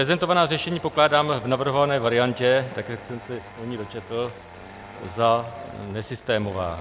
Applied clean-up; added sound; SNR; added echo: none; Engine starting; 18 dB; none.